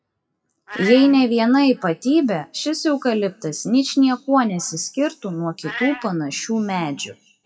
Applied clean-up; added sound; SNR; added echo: classical method WPE with log-MMSE.